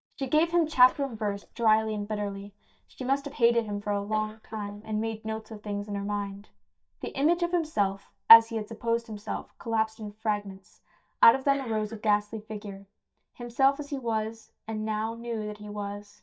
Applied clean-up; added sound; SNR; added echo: neural mask model DeepFilterNet 3.